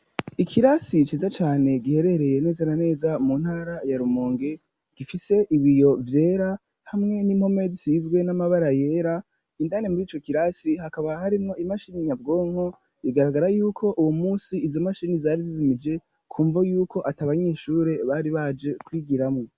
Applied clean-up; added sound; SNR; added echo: none; none; none; none.